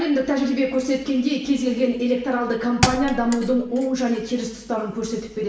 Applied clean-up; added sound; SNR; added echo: none; Thump, thud; 8 dB; reverberation time 0.8 s.